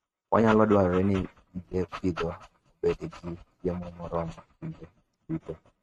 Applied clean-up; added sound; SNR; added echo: neural mask model RNNoise.